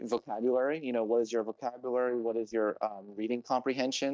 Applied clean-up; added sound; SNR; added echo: neural mask model DeepFilterNet 3.